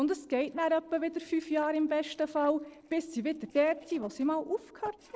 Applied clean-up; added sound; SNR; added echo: neural separator model SepFormer DNS4.